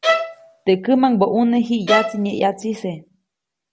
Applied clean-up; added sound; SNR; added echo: none; Bowed string instrument; 2 dB; none.